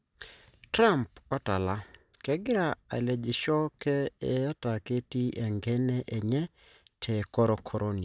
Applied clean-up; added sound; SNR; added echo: none; none; none; none.